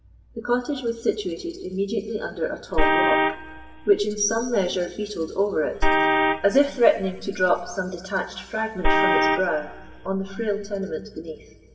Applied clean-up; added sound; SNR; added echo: none; Vehicle horn, car horn, honking; -2 dB; reverberation time 2.8 s.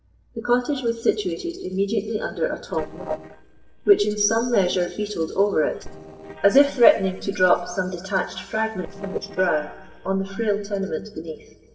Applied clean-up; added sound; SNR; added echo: neural separator model SepFormer DNS4.